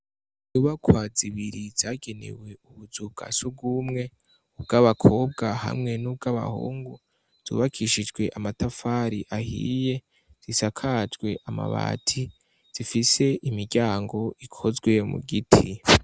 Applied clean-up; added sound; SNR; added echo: none; none; none; none.